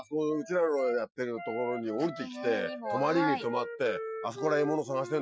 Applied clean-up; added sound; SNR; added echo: classical method Wiener filter.